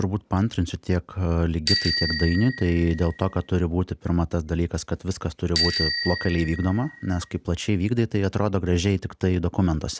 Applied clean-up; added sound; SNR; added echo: none; Bicycle bell; 7 dB; none.